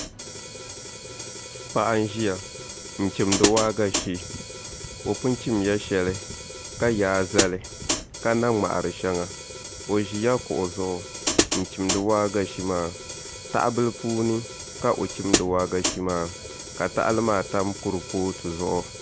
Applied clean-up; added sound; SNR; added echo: none; Hi-hat; 6 dB; none.